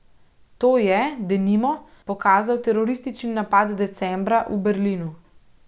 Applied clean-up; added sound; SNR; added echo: none; none; none; none.